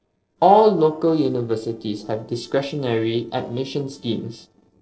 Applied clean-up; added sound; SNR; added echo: neural separator model SepFormer DNS4.